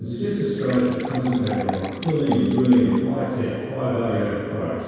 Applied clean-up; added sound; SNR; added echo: none; Fill (with liquid) / Water; 12 dB; reverberation time 2.0 s.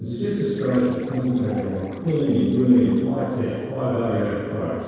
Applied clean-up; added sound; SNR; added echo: neural separator model SepFormer DNS4.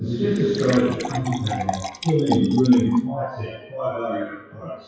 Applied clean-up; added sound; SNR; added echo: classical method WPE with log-MMSE.